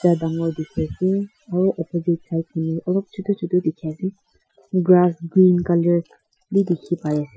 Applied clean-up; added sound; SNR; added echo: classical method Wiener filter.